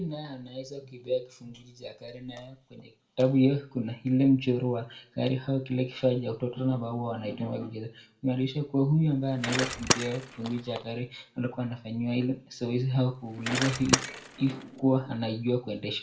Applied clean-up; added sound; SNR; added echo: none; Bicycle; 5 dB; reverberation time 0.3 s.